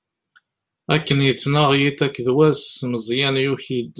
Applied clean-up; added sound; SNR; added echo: none; none; none; none.